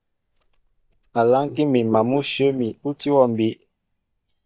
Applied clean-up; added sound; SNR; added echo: neural mask model DeepFilterNet 3.